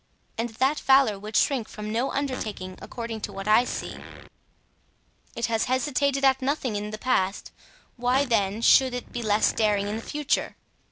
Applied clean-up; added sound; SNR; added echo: none; Fart; 14 dB; none.